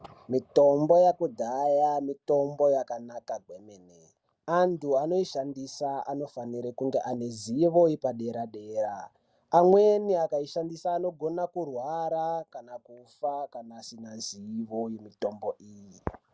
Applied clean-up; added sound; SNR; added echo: none; none; none; none.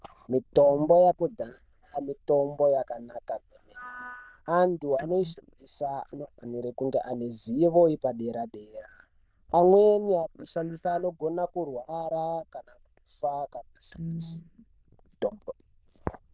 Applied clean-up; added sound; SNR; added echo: neural diffusion model UNIVERSE++.